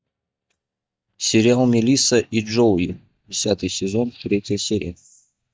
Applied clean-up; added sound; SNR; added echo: neural mask model DeepFilterNet 3.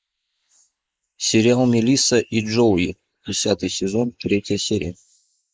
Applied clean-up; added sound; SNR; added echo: neural mask model Resemble Enhance denoiser.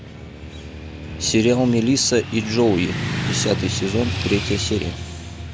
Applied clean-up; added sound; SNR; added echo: none; Motorcycle / Traffic noise, roadway noise; 6 dB; none.